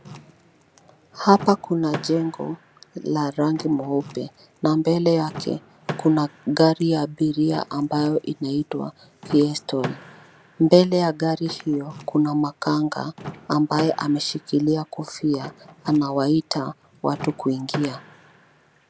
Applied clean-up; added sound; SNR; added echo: none; Door / Car; 17 dB; none.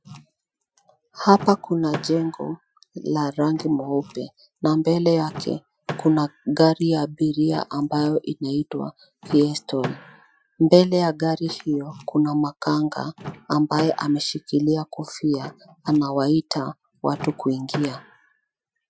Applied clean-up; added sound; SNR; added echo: classical method Wiener filter.